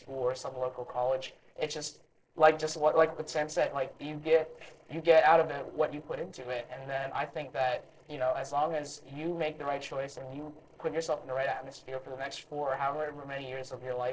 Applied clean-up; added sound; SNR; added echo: neural separator model SepFormer DNS4.